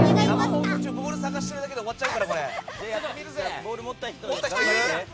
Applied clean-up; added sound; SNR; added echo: none; Drum; 0 dB; none.